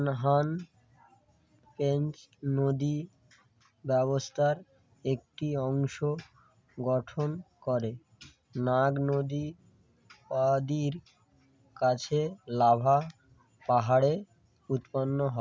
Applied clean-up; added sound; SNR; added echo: none; none; none; none.